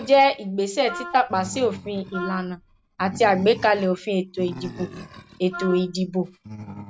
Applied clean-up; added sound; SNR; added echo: none; Animal + Wind instrument, woodwind instrument; 15 dB; none.